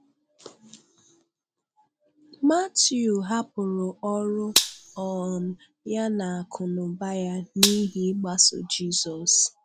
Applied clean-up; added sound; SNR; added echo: none; Gunshot, gunfire; 1 dB; none.